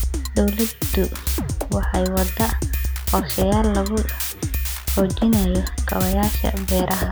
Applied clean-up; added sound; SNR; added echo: none; Drum kit; 0 dB; none.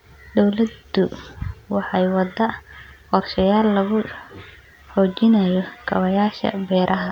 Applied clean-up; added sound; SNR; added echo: none; none; none; none.